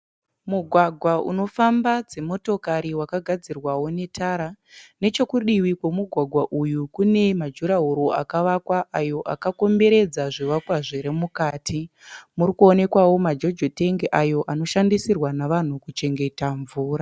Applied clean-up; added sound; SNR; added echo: none; none; none; none.